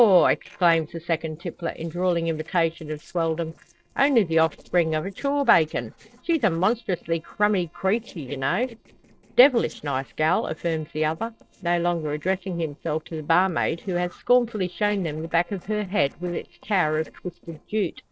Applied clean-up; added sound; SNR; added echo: neural separator model SepFormer DNS4.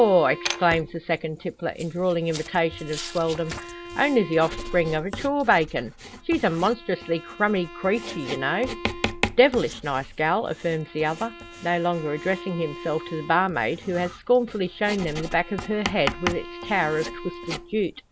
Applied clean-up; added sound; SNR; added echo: none; Bowed string instrument + Writing; 10 dB; none.